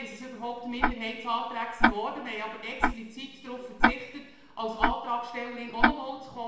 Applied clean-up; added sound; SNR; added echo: none; Tick-tock; -4 dB; reverberation time 1.0 s.